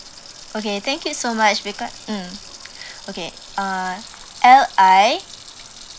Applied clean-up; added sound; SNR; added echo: none; Sink (filling or washing) / Water tap, faucet; 19 dB; none.